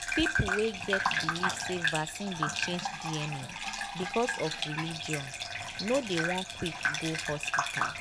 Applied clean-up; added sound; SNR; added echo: none; Bathtub (filling or washing) / Gurgling; -1 dB; none.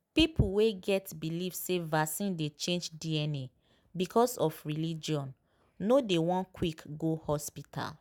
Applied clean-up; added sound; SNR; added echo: none; none; none; none.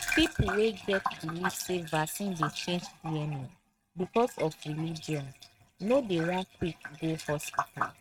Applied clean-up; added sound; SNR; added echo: neural mask model RNNoise.